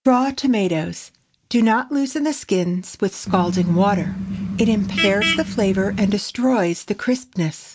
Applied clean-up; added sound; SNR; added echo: none; Vehicle horn, car horn, honking; 4 dB; none.